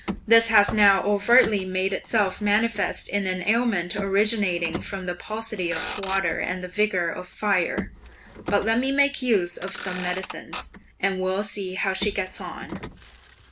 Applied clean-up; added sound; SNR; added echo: none; Motor vehicle (road); 12 dB; none.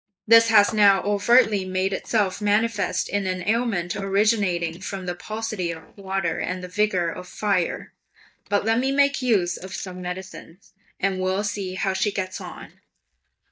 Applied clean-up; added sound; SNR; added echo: neural mask model DeepFilterNet 3.